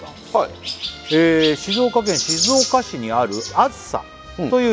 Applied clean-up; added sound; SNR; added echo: none; Chirp, tweet; 8 dB; none.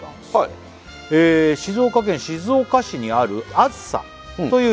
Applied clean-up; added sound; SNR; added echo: none; none; none; none.